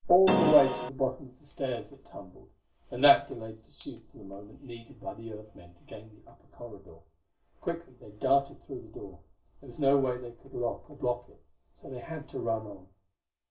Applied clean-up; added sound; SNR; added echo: none; Keyboard (musical); -4 dB; reverberation time 0.2 s.